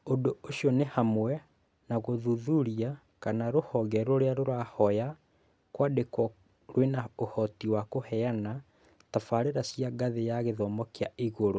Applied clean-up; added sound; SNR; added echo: none; none; none; none.